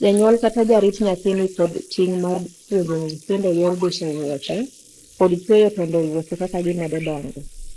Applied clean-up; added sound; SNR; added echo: neural mask model Resemble Enhance denoiser.